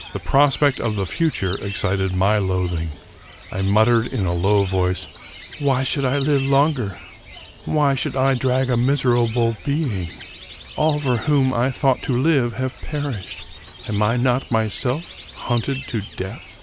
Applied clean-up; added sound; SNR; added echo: none; Bird; 14 dB; none.